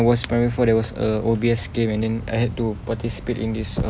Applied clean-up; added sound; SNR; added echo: none; none; none; none.